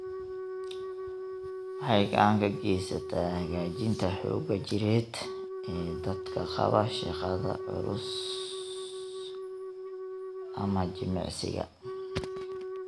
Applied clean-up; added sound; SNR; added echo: none; Wind instrument, woodwind instrument; 7 dB; none.